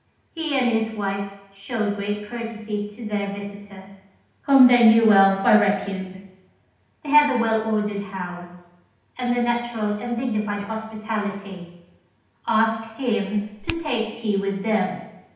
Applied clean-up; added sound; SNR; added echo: none; Finger snapping; 10 dB; reverberation time 0.8 s.